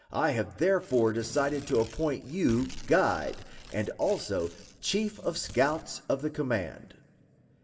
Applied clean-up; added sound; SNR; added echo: none; Tearing; 18 dB; reverberation time 1.3 s.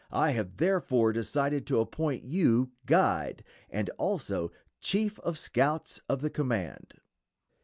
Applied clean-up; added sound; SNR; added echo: none; none; none; none.